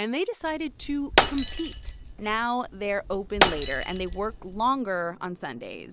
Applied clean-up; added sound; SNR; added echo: none; Shatter; -1 dB; none.